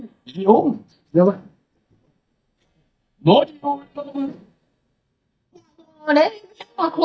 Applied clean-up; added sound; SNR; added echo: neural mask model DeepFilterNet 3.